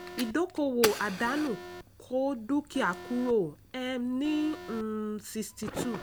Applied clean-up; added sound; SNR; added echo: none; Alarm + Fire; 10 dB; none.